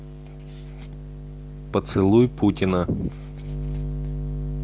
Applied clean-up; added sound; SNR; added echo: none; none; none; none.